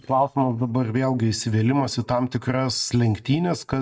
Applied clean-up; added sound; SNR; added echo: neural mask model DeepFilterNet 3.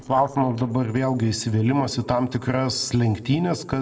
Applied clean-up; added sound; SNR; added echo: neural separator model SepFormer DNS4.